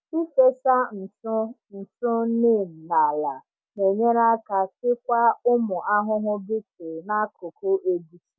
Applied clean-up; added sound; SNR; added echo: none; none; none; none.